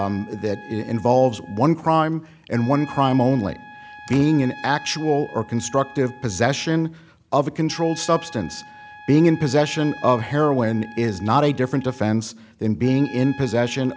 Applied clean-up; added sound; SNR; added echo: none; Slam + Trumpet; 20 dB; none.